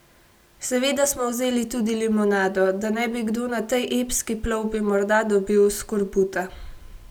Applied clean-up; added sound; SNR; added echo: none; none; none; none.